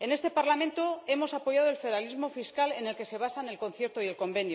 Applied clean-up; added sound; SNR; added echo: none; none; none; none.